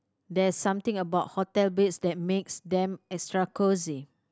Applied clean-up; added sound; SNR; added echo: none; none; none; none.